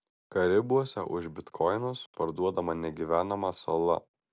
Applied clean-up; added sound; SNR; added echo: none; none; none; none.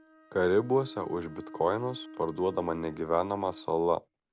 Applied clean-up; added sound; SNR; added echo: none; Bowed string instrument; 18 dB; none.